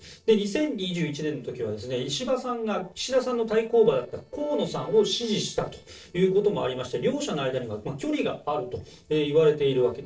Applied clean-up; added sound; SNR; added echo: neural separator model SepFormer DNS4.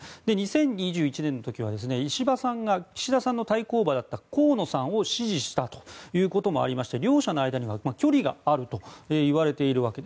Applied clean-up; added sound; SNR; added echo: none; none; none; none.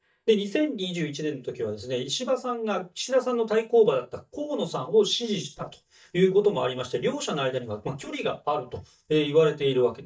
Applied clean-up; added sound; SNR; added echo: neural mask model DeepFilterNet 3.